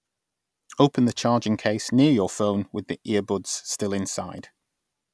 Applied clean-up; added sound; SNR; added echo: none; none; none; none.